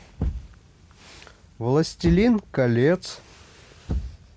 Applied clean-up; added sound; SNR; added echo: none; Thump, thud; 9 dB; none.